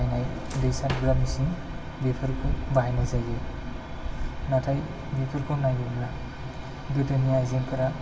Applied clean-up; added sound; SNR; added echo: none; Drawer open or close; 13 dB; reverberation time 1.6 s.